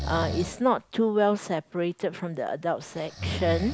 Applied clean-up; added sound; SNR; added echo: none; Breathing; 9 dB; none.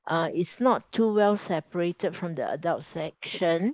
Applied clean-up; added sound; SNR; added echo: neural mask model Resemble Enhance denoiser.